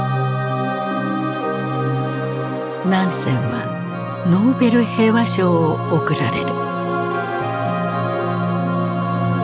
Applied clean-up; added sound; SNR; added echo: none; none; none; none.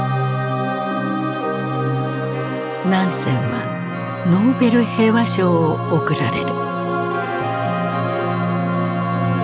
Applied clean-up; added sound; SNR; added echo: none; Wind instrument, woodwind instrument; 18 dB; none.